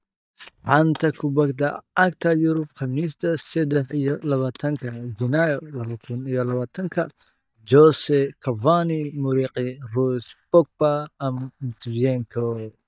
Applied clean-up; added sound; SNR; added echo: neural mask model DeepFilterNet 3.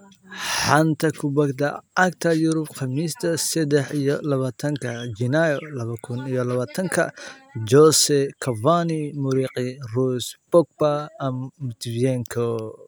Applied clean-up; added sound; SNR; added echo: none; none; none; none.